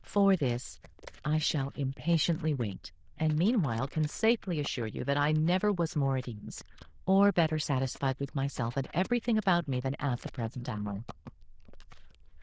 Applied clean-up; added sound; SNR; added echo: neural diffusion model UNIVERSE++.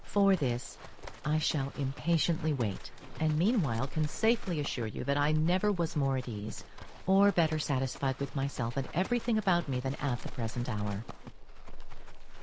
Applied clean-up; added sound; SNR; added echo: none; Livestock, farm animals, working animals; 8 dB; none.